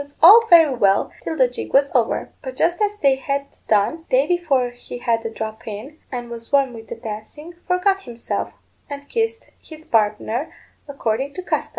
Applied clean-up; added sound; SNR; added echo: none; none; none; none.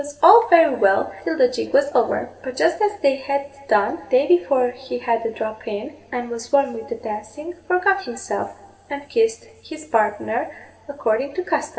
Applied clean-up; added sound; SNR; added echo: none; none; none; reverberation time 2.1 s.